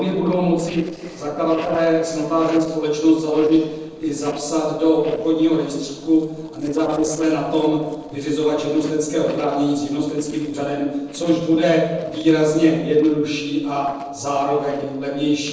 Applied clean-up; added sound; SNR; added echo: neural separator model SepFormer DNS4.